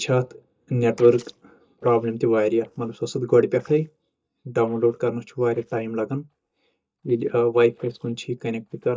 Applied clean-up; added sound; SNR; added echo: neural mask model DeepFilterNet 3.